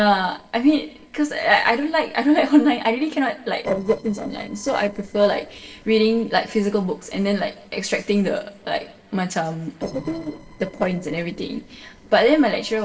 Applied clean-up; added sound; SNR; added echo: neural separator model SepFormer DNS4.